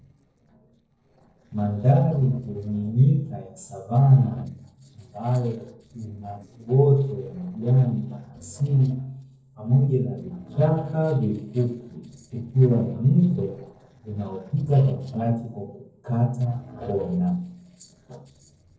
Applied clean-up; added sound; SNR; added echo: neural separator model SepFormer DNS4.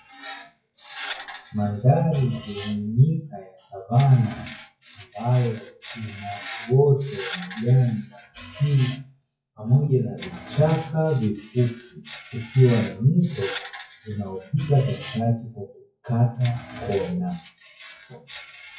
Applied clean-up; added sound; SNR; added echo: classical method WPE with log-MMSE.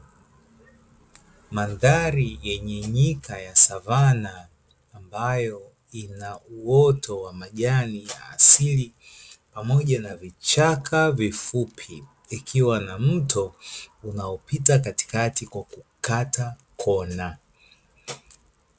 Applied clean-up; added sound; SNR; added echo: none; none; none; none.